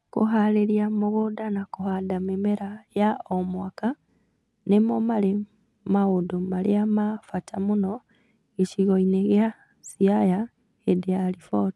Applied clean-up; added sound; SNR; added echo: none; none; none; none.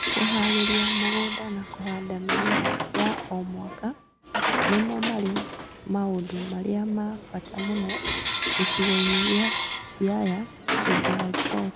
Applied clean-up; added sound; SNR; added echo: none; Coin (dropping) / Bell; -3 dB; none.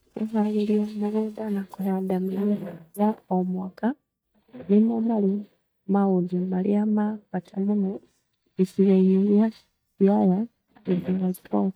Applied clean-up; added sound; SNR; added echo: neural mask model DeepFilterNet 3.